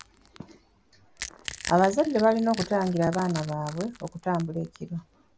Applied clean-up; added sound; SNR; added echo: none; Crack / Crushing; 15 dB; none.